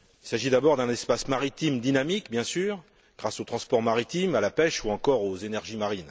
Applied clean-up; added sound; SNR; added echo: none; none; none; none.